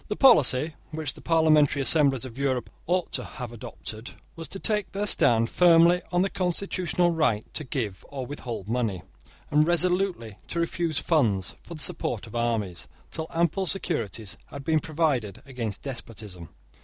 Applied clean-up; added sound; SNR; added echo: none; none; none; none.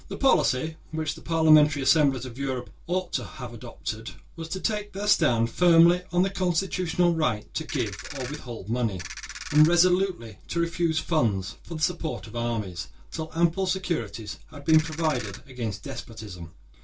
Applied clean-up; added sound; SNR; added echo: none; Ratchet, pawl; 12 dB; reverberation time 0.2 s.